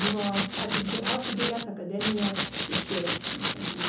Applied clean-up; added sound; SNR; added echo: none; Domestic sounds, home sounds; -1 dB; reverberation time 0.9 s.